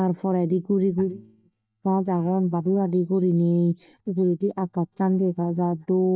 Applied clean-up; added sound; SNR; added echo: neural mask model DeepFilterNet 3.